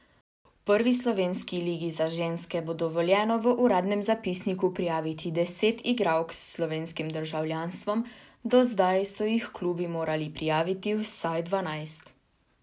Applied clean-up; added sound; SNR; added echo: none; none; none; none.